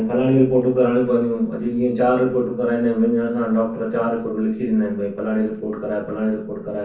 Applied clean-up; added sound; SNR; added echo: neural separator model SepFormer DNS4.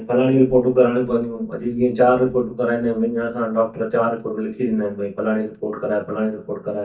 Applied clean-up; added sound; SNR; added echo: neural mask model DeepFilterNet 3.